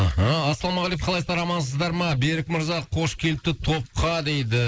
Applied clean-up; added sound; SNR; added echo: neural mask model Resemble Enhance denoiser.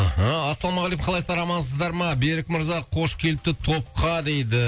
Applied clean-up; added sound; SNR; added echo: none; none; none; none.